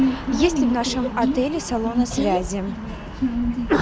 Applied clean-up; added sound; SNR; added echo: none; Sneeze; 0 dB; none.